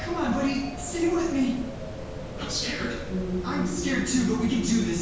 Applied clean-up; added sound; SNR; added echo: none; Water; 10 dB; reverberation time 0.6 s.